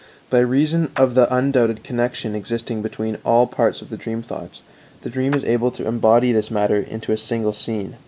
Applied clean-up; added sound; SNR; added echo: neural mask model Resemble Enhance denoiser.